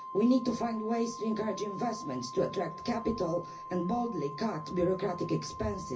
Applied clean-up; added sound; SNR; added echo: none; Organ; 11 dB; reverberation time 0.4 s.